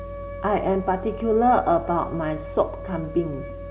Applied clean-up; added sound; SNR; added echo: none; Wind instrument, woodwind instrument; 13 dB; none.